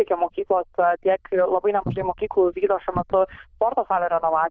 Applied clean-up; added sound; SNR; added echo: neural diffusion model UNIVERSE++.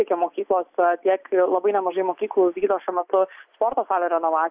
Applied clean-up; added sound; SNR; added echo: neural mask model Resemble Enhance denoiser.